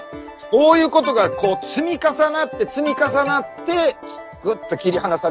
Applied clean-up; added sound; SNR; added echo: none; Alarm; 13 dB; none.